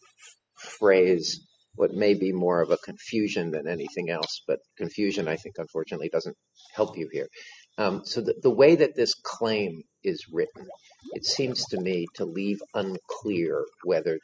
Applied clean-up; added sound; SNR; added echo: classical method spectral subtraction.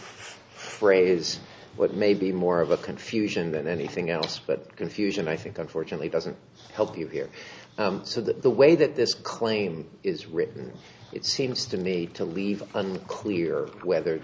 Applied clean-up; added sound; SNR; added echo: none; none; none; none.